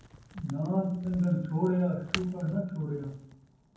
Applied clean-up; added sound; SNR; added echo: none; Crack; 14 dB; reverberation time 0.9 s.